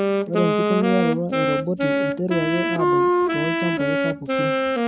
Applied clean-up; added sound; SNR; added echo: none; Wind instrument, woodwind instrument; -5 dB; none.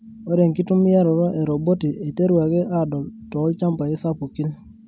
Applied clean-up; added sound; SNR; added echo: none; none; none; none.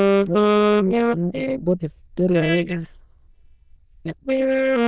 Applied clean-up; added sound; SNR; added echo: neural diffusion model UNIVERSE++.